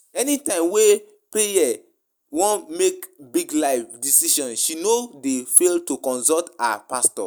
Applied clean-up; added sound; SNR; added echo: none; none; none; none.